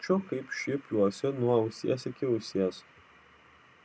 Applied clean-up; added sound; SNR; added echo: none; none; none; none.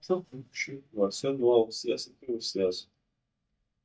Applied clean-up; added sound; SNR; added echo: neural mask model DeepFilterNet 3.